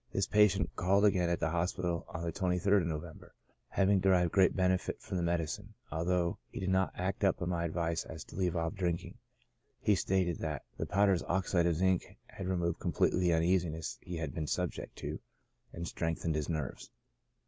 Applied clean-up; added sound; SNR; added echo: none; none; none; none.